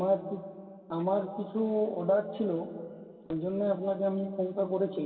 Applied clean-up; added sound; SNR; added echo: none; none; none; reverberation time 2.6 s.